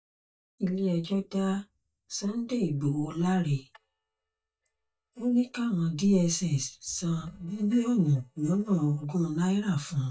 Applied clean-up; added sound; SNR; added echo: neural mask model DeepFilterNet 3.